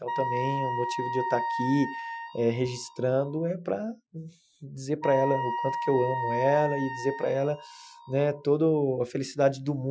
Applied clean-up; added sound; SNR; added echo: classical method Wiener filter.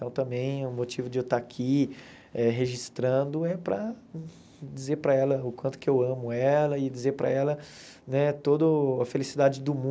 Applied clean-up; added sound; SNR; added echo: none; none; none; none.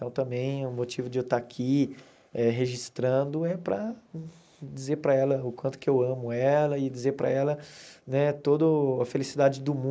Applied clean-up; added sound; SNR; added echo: neural mask model Resemble Enhance denoiser.